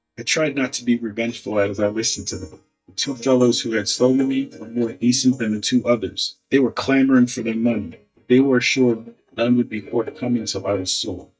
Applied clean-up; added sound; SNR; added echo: neural mask model DeepFilterNet 3.